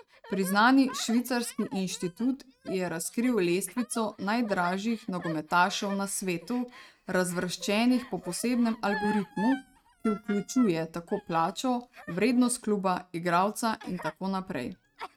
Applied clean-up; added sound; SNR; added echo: neural mask model RNNoise.